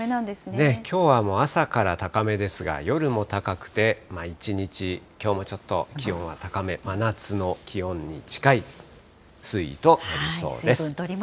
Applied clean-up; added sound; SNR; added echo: none; none; none; none.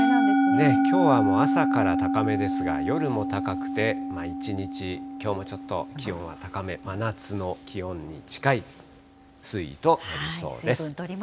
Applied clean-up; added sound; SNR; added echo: none; Musical instrument; -2 dB; none.